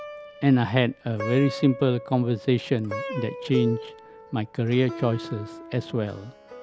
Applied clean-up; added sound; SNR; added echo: none; Plucked string instrument; 11 dB; none.